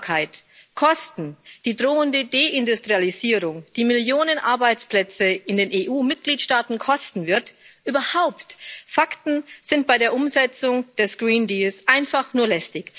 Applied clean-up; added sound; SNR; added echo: none; none; none; none.